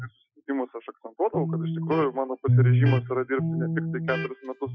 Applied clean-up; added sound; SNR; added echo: classical method Wiener filter.